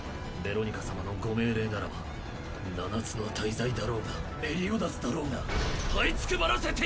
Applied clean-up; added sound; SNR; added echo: none; none; none; none.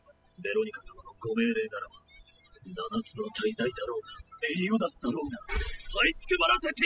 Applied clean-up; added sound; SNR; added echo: classical method spectral subtraction.